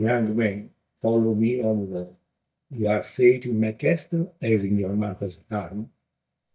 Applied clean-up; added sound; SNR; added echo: neural mask model DeepFilterNet 3.